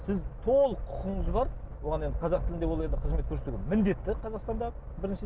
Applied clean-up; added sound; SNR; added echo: none; none; none; none.